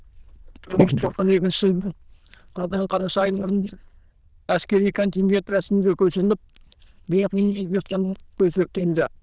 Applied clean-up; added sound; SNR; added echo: neural diffusion model UNIVERSE++.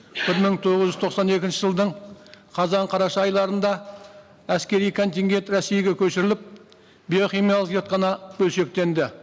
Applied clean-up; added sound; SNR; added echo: none; none; none; none.